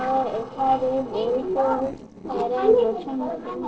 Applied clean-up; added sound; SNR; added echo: neural separator model SepFormer DNS4.